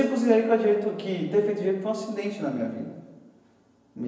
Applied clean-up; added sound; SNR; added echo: none; none; none; reverberation time 1.0 s.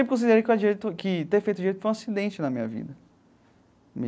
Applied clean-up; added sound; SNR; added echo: none; none; none; none.